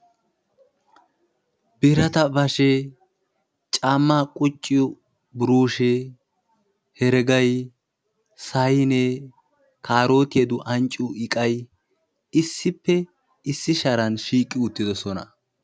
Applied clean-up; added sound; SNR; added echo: none; none; none; none.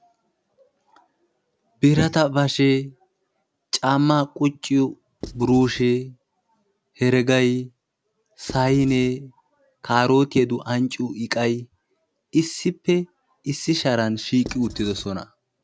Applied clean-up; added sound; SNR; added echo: none; Writing; 15 dB; none.